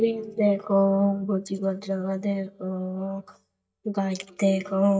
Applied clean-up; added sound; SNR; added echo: neural mask model DeepFilterNet 3.